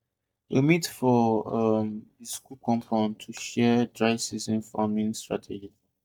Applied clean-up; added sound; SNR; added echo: neural mask model DeepFilterNet 3.